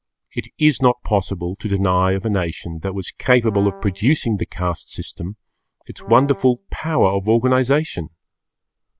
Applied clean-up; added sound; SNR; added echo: none; Brass instrument; 19 dB; none.